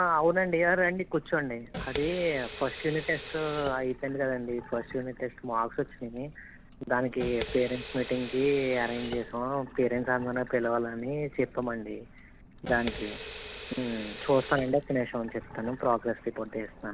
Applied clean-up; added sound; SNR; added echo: none; Sink (filling or washing) / Water tap, faucet; 13 dB; none.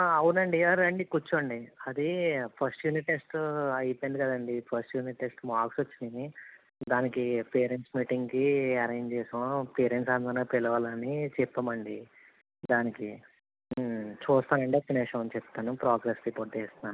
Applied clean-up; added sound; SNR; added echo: none; none; none; none.